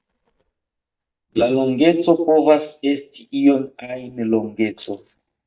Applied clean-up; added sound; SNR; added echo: neural mask model DeepFilterNet 3.